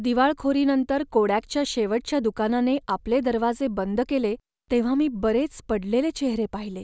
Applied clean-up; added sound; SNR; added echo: none; none; none; none.